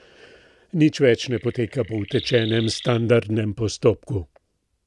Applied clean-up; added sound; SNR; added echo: none; Chirp, tweet; 15 dB; none.